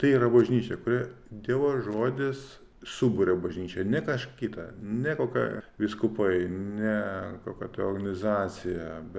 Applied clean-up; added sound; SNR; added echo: none; none; none; none.